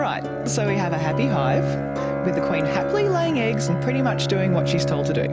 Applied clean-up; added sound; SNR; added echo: none; Bowed string instrument; 0 dB; none.